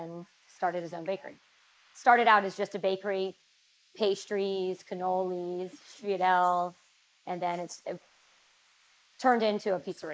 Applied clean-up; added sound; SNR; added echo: neural mask model Resemble Enhance denoiser.